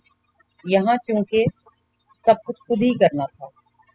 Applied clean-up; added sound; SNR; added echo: classical method spectral subtraction.